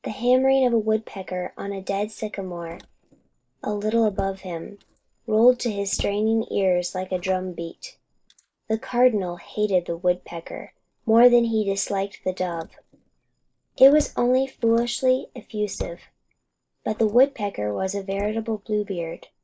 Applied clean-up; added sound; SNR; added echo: neural mask model Resemble Enhance denoiser.